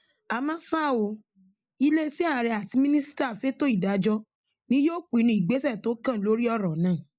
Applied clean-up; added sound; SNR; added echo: neural mask model Resemble Enhance denoiser.